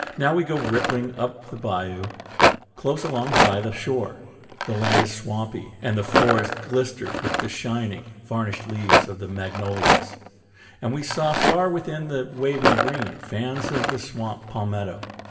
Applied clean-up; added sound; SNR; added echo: none; Rattle; -1 dB; reverberation time 1.5 s.